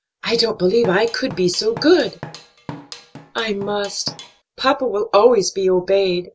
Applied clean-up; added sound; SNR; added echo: none; Drum kit; 17 dB; none.